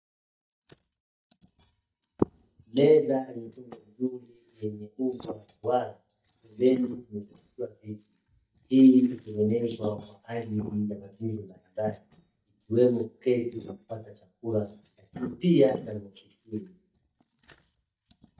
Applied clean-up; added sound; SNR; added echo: neural mask model DeepFilterNet 3.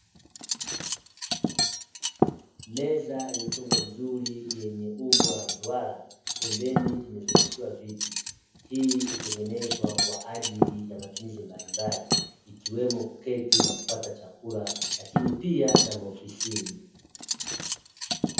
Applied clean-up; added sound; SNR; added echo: none; Cutlery, silverware; -4 dB; reverberation time 0.7 s.